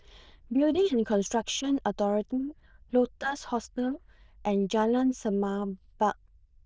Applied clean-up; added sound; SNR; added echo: neural diffusion model UNIVERSE++.